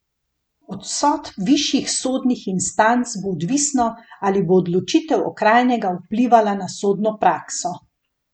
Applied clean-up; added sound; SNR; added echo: none; none; none; none.